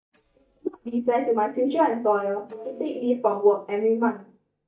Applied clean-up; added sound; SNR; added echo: neural mask model DeepFilterNet 3.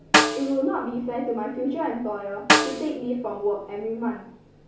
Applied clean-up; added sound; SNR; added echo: none; Snare drum; -2 dB; reverberation time 0.4 s.